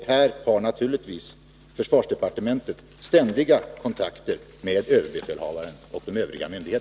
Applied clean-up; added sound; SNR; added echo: none; none; none; none.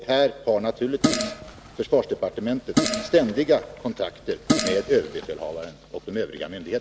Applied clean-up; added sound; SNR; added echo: none; Fart; 4 dB; none.